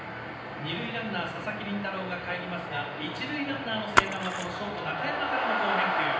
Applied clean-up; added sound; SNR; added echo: none; Splash, splatter; 0 dB; reverberation time 0.9 s.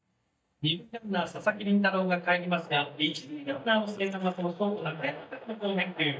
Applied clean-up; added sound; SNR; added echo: neural mask model DeepFilterNet 3.